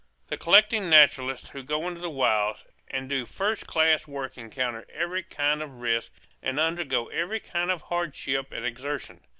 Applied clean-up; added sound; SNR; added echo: none; none; none; none.